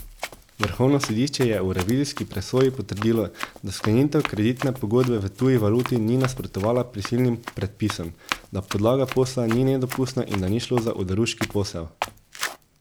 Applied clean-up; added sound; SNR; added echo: none; Run; 13 dB; none.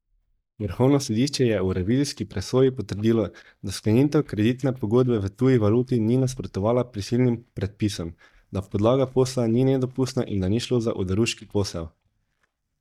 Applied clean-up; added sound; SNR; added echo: neural mask model DeepFilterNet 3.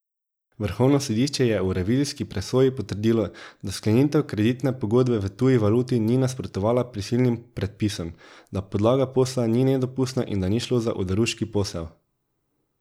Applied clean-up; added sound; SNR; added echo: none; none; none; none.